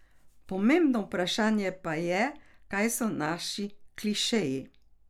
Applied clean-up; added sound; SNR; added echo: none; none; none; none.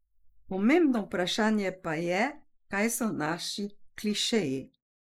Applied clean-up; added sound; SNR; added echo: neural mask model Resemble Enhance denoiser.